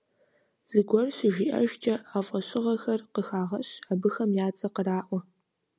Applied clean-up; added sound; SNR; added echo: none; none; none; none.